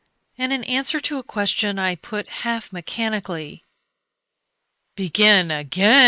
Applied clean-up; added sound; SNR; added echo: neural mask model Resemble Enhance denoiser.